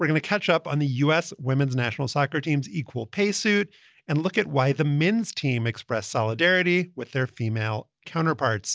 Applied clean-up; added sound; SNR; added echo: none; none; none; none.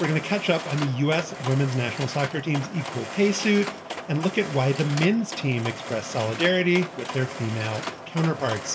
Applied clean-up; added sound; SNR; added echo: none; Mechanisms; 10 dB; reverberation time 0.7 s.